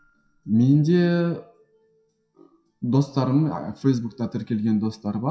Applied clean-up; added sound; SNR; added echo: classical method WPE with log-MMSE.